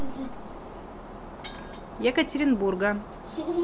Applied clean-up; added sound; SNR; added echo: none; Shatter; 12 dB; none.